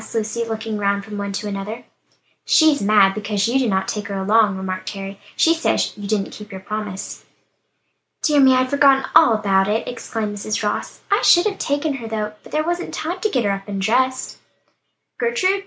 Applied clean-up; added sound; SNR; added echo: none; none; none; none.